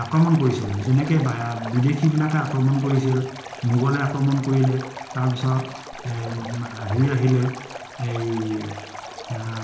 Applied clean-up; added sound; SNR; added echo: none; Stream; 14 dB; reverberation time 0.9 s.